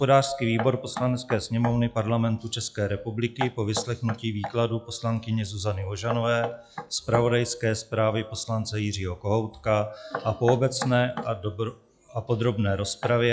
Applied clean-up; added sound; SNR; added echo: classical method log-MMSE.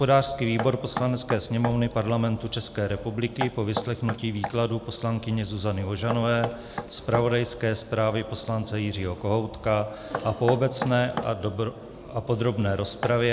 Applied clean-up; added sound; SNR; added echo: none; Knock; 12 dB; none.